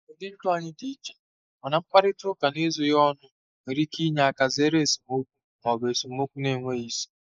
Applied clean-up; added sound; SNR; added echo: neural mask model Resemble Enhance denoiser.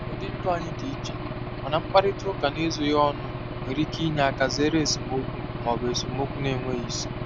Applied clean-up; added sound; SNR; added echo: none; Engine / Aircraft; 5 dB; none.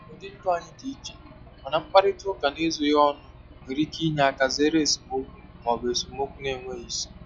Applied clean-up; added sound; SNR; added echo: classical method log-MMSE.